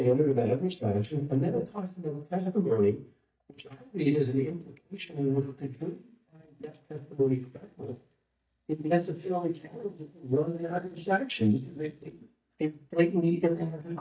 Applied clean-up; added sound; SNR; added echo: neural mask model DeepFilterNet 3.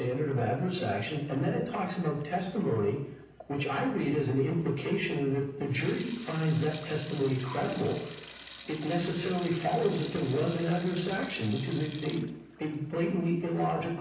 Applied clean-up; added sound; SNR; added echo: none; Sink (filling or washing); 13 dB; reverberation time 0.8 s.